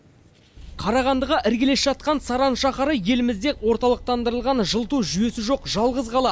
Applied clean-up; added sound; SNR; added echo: none; none; none; none.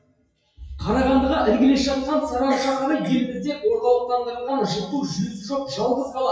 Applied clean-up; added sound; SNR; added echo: classical method WPE with log-MMSE.